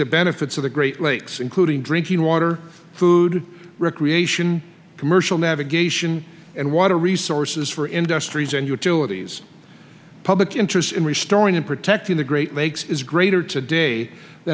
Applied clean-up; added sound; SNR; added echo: none; none; none; none.